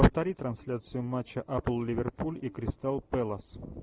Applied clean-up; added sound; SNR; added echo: none; none; none; none.